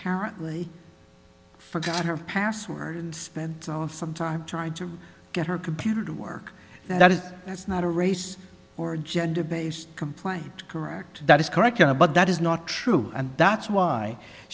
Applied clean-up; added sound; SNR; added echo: none; Tools; 11 dB; none.